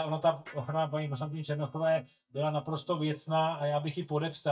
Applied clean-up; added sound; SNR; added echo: neural mask model DeepFilterNet 3.